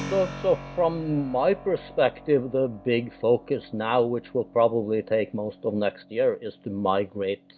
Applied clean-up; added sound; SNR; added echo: none; Keyboard (musical); 17 dB; none.